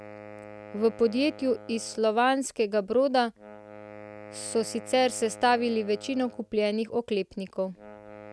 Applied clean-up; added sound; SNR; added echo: none; Wind instrument, woodwind instrument; 18 dB; none.